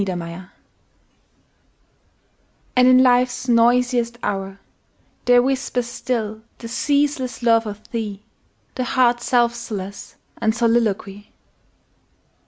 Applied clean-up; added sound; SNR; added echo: none; none; none; none.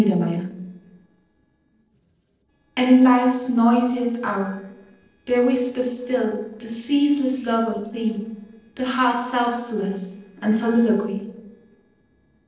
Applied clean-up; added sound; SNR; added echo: neural separator model SepFormer DNS4.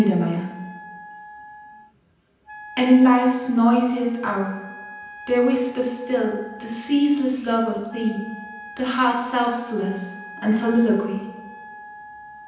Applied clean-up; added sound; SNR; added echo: none; Wind instrument, woodwind instrument; 18 dB; reverberation time 0.9 s.